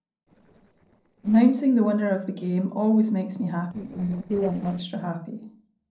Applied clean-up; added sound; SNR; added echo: neural separator model SepFormer DNS4.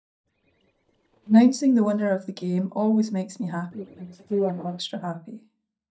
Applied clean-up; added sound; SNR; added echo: neural mask model DeepFilterNet 3.